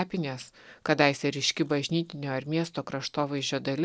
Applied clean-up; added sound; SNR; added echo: none; none; none; none.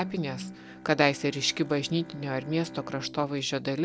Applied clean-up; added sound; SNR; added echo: none; Bowed string instrument; 15 dB; none.